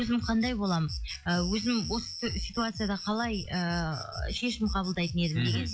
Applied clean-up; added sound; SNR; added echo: classical method log-MMSE.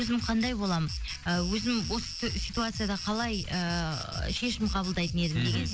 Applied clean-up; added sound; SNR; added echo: none; Insect; 10 dB; none.